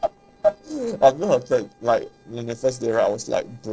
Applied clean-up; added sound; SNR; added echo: neural separator model SepFormer DNS4.